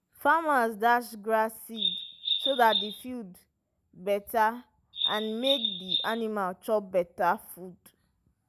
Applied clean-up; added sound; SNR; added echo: none; Bird vocalization, bird call, bird song; 2 dB; none.